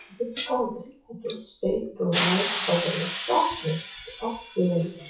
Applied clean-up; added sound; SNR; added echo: classical method WPE with log-MMSE.